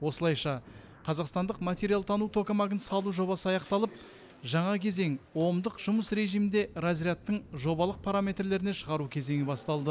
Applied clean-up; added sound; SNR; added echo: none; none; none; none.